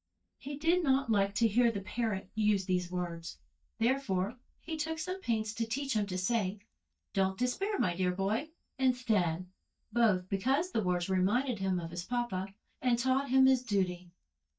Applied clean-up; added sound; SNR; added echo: neural mask model DeepFilterNet 3.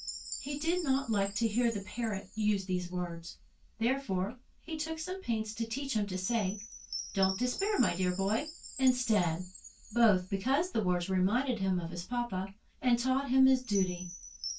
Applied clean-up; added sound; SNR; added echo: none; Chime; 14 dB; reverberation time 0.1 s.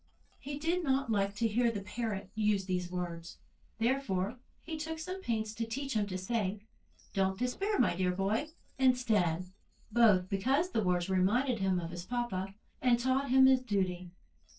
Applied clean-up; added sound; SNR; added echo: neural separator model SepFormer DNS4.